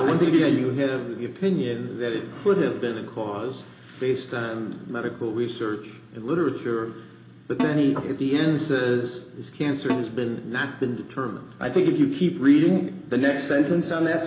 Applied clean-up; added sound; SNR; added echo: none; Snare drum; 9 dB; reverberation time 0.4 s.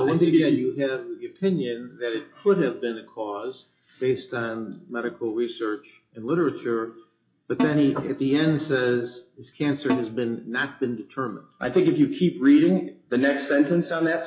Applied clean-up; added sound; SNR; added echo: classical method WPE with log-MMSE.